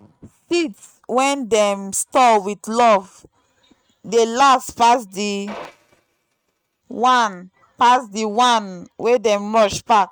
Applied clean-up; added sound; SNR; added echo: neural mask model RNNoise.